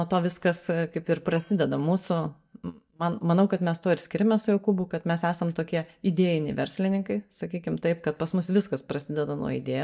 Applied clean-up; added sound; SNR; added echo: neural mask model DeepFilterNet 3.